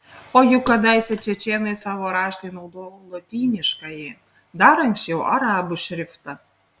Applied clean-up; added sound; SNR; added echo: none; Thump, thud; 18 dB; none.